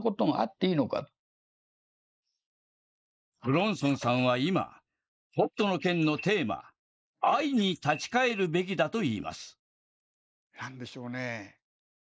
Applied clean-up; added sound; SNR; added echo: neural mask model Resemble Enhance denoiser.